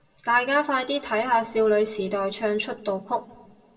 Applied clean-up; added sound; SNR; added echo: none; none; none; reverberation time 0.9 s.